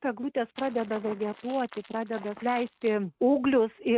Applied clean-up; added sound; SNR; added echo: neural mask model RNNoise.